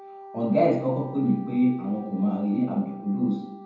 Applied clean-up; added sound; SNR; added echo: none; Wind instrument, woodwind instrument; 18 dB; reverberation time 0.9 s.